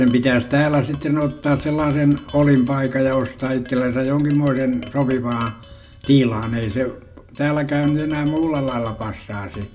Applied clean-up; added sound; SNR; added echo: none; Tap; 18 dB; reverberation time 0.4 s.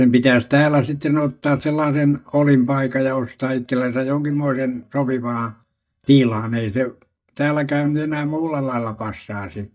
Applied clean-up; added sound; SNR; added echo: neural mask model DeepFilterNet 3.